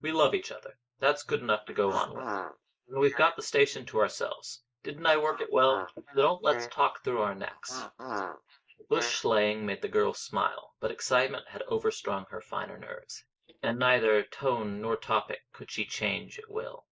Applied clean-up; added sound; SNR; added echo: neural mask model Resemble Enhance denoiser.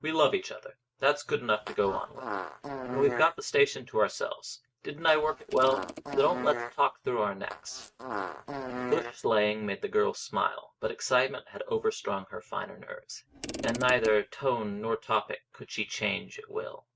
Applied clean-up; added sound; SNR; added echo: neural mask model RNNoise.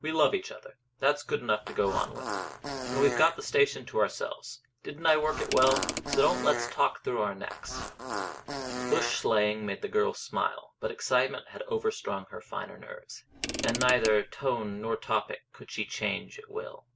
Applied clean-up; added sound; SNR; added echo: none; Fart + Mechanisms / Car; 5 dB; none.